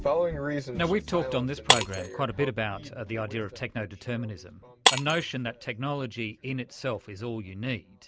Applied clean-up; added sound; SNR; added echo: none; Shatter; 2 dB; none.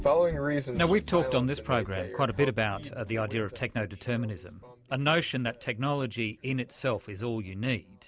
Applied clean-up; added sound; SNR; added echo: none; none; none; none.